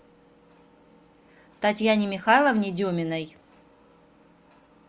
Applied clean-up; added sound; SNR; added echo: none; none; none; none.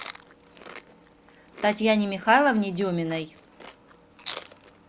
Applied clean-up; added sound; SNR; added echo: none; Chewing, mastication; 19 dB; none.